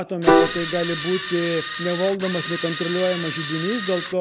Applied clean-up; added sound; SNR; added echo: none; Camera + Piano; -3 dB; none.